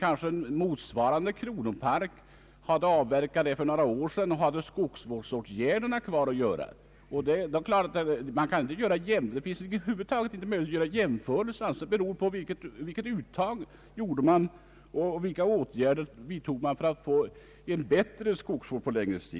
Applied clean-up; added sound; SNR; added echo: none; none; none; none.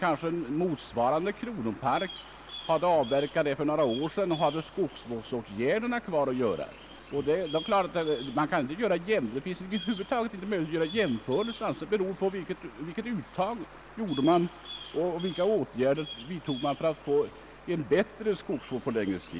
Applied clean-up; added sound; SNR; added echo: none; Bird vocalization, bird call, bird song; 17 dB; none.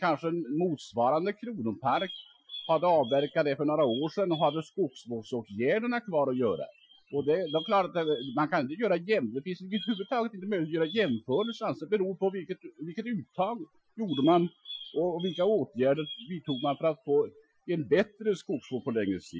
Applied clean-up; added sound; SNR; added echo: classical method Wiener filter.